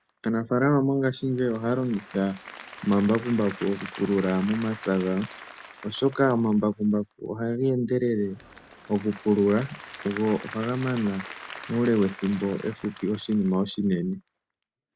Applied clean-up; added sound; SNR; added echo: none; Applause / Crowd; 17 dB; none.